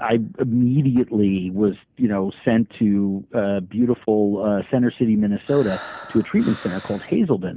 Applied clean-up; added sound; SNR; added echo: none; Breathing; 18 dB; none.